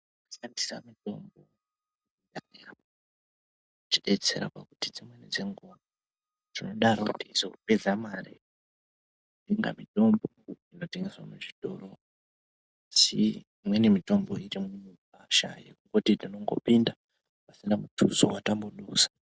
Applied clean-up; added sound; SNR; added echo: neural mask model DeepFilterNet 3.